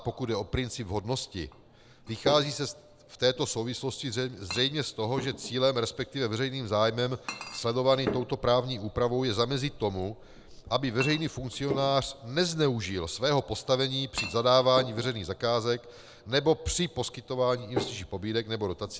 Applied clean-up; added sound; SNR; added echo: none; Chink, clink; 13 dB; none.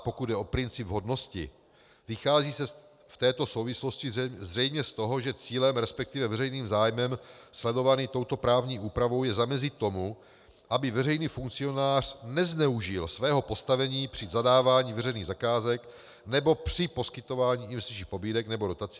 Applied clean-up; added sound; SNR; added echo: none; none; none; none.